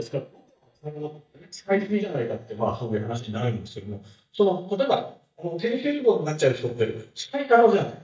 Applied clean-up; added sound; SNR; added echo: neural mask model DeepFilterNet 3.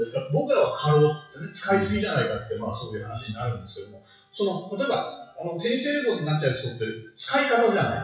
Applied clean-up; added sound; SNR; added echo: classical method WPE with log-MMSE.